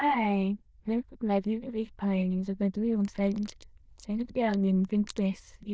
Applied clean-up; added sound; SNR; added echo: neural diffusion model UNIVERSE++.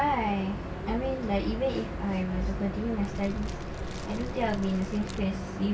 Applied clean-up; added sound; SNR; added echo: none; Fire; 13 dB; none.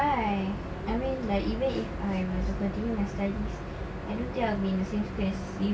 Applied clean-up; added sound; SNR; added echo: none; none; none; none.